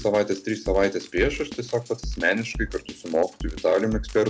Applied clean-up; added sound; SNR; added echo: none; Drum kit; 11 dB; none.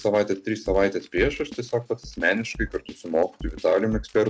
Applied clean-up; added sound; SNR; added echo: neural mask model RNNoise.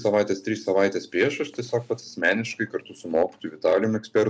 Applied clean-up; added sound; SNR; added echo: none; none; none; none.